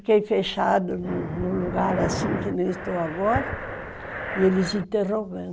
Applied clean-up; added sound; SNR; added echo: none; Breathing; 6 dB; none.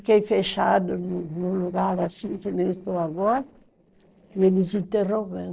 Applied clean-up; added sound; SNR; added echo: neural separator model SepFormer DNS4.